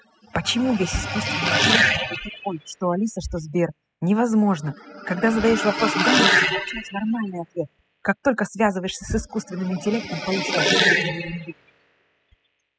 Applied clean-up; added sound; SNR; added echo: classical method spectral subtraction.